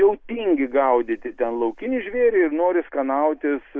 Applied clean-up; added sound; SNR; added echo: none; none; none; none.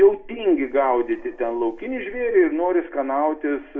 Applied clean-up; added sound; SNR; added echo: none; none; none; reverberation time 0.9 s.